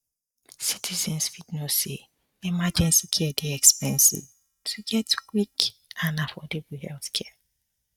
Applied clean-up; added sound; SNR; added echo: neural mask model DeepFilterNet 3.